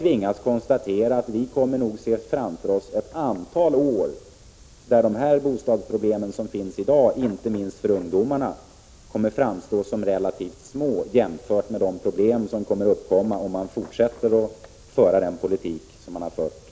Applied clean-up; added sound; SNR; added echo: none; none; none; none.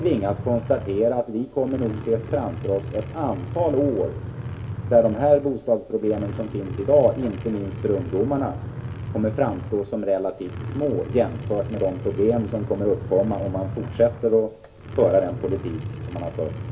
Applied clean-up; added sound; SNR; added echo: none; Truck; 9 dB; reverberation time 0.2 s.